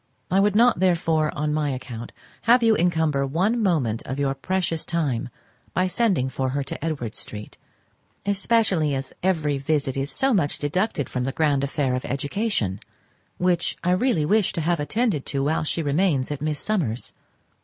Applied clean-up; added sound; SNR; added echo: none; none; none; none.